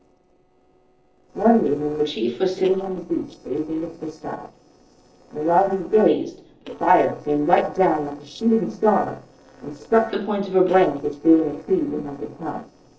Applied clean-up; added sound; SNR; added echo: neural separator model SepFormer DNS4.